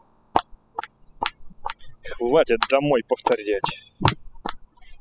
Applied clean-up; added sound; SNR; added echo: classical method spectral subtraction.